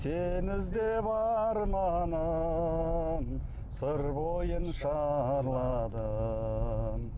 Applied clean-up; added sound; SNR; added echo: none; none; none; none.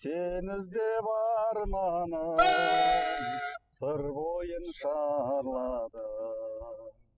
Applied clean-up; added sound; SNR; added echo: classical method spectral subtraction.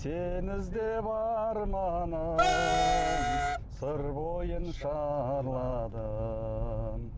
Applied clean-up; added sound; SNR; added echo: none; Wind instrument, woodwind instrument; -4 dB; none.